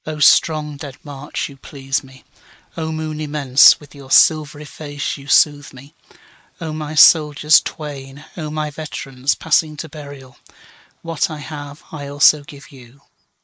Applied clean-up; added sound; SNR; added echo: neural mask model Resemble Enhance denoiser.